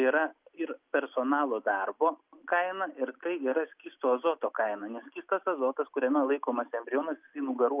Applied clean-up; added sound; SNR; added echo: none; none; none; none.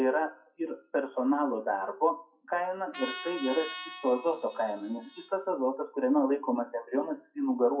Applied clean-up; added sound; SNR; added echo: classical method WPE with log-MMSE.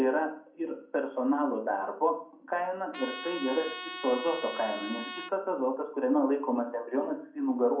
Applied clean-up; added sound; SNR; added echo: none; Trumpet; 10 dB; reverberation time 0.5 s.